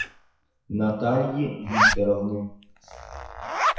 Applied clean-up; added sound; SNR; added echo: classical method WPE with log-MMSE.